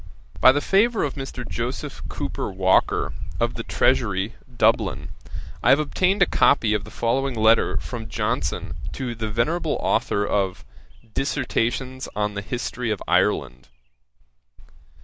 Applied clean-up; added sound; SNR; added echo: none; none; none; none.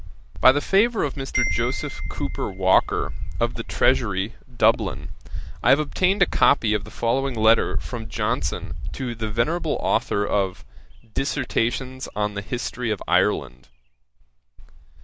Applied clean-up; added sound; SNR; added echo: none; Marimba, xylophone; 12 dB; none.